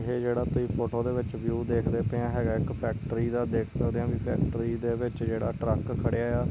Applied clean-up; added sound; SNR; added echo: none; none; none; none.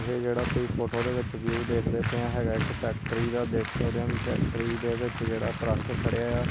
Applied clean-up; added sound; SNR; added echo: none; Applause; 11 dB; none.